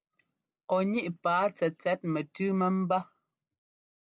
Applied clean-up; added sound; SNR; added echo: none; none; none; none.